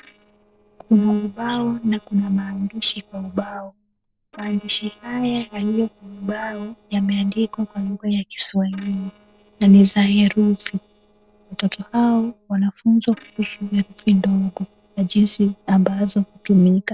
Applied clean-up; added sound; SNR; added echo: neural separator model SepFormer DNS4.